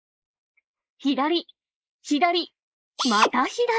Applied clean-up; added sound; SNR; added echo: neural mask model Resemble Enhance denoiser.